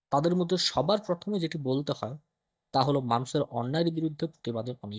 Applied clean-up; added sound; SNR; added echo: neural mask model DeepFilterNet 3.